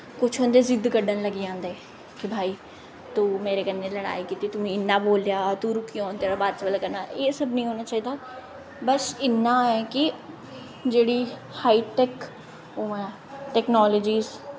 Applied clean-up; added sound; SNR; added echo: none; none; none; none.